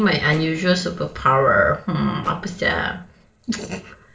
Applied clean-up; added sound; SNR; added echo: neural separator model SepFormer DNS4.